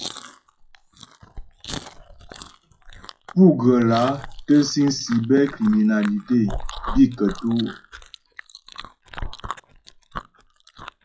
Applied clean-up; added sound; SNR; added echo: classical method WPE with log-MMSE.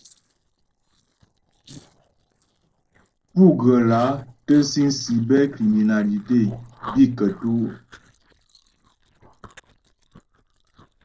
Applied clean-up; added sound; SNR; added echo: neural separator model SepFormer DNS4.